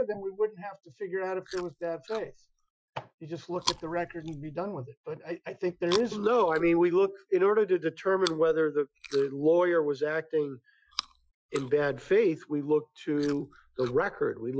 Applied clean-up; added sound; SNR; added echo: classical method Wiener filter.